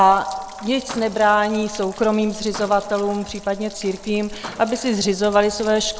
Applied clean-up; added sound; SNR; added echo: none; Stream / Trickle, dribble / Splash, splatter + Car; 17 dB; none.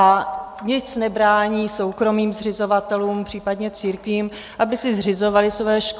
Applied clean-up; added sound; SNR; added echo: none; none; none; none.